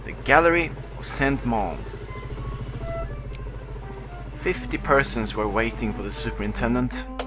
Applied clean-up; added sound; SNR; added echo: none; Engine; 10 dB; none.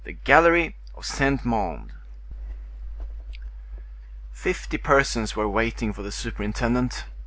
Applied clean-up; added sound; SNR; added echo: none; none; none; none.